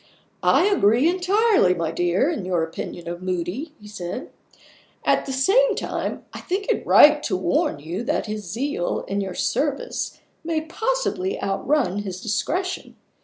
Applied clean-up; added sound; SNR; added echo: none; none; none; none.